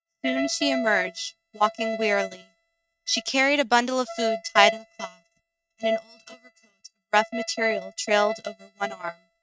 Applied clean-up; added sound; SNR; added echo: neural mask model RNNoise.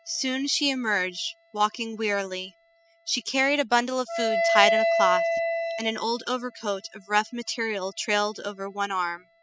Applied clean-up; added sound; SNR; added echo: classical method spectral subtraction.